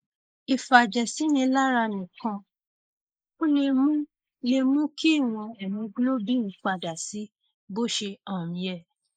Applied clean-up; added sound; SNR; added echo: neural mask model Resemble Enhance denoiser.